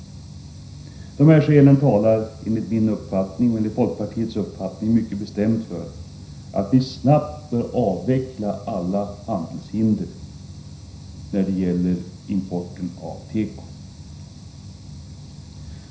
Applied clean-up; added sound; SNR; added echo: none; none; none; reverberation time 0.5 s.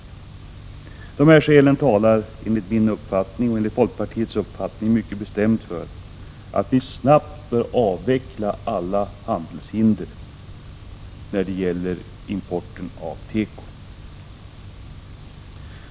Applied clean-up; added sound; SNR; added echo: none; none; none; none.